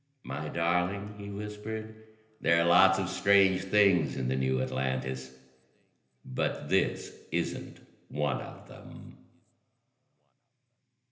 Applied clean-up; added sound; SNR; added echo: none; none; none; reverberation time 1.4 s.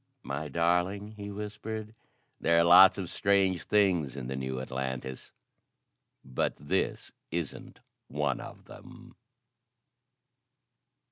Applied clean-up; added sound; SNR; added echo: none; none; none; none.